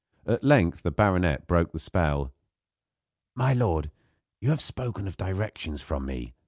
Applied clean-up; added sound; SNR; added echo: none; none; none; none.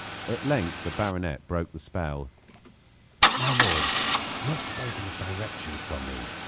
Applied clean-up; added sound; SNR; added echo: none; Idling / Engine starting / Car; -4 dB; none.